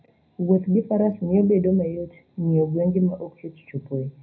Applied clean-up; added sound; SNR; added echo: none; none; none; reverberation time 0.4 s.